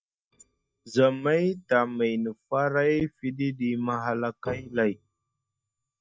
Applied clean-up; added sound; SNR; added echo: neural mask model DeepFilterNet 3.